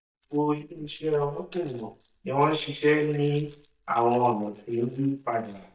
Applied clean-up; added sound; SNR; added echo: neural mask model DeepFilterNet 3.